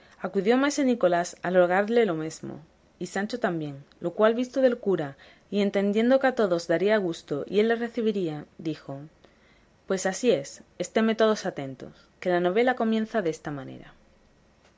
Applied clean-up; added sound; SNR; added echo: none; none; none; none.